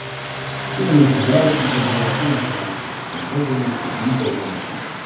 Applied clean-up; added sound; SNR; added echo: none; Car passing by; 4 dB; reverberation time 0.8 s.